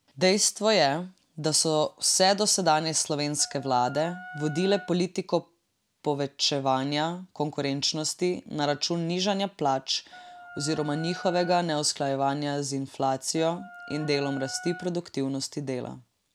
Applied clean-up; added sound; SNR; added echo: none; Wind instrument, woodwind instrument; 16 dB; none.